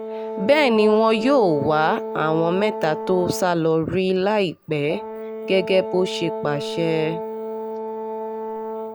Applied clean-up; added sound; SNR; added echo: none; Brass instrument; 8 dB; none.